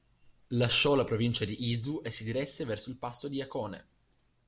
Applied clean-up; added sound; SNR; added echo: none; none; none; none.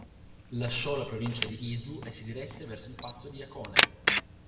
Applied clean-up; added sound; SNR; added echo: none; Camera; -3 dB; reverberation time 1.0 s.